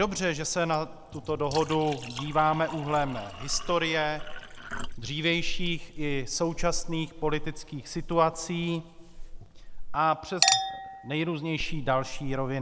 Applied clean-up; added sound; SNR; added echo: none; Chink, clink; 4 dB; none.